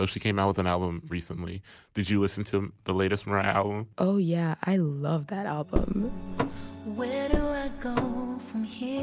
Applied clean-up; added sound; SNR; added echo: none; Car; 2 dB; none.